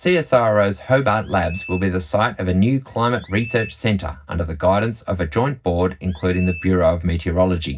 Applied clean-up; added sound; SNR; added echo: none; Chirp, tweet; 20 dB; reverberation time 0.4 s.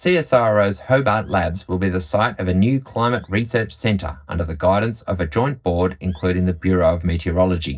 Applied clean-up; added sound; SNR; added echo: neural separator model SepFormer DNS4.